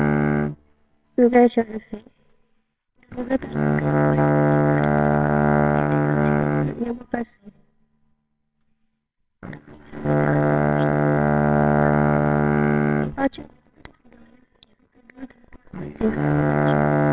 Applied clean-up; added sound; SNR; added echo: neural separator model SepFormer WHAMR!.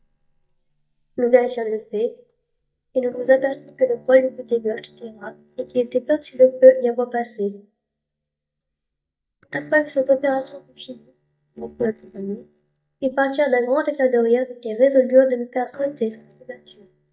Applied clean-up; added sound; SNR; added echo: neural mask model DeepFilterNet 3.